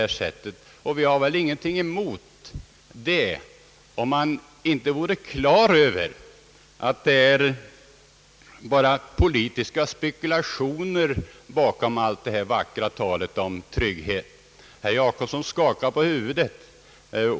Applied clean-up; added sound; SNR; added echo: none; none; none; none.